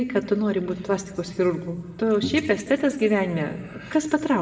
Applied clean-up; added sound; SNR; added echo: none; none; none; reverberation time 1.2 s.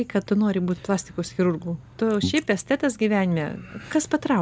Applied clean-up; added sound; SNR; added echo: none; none; none; none.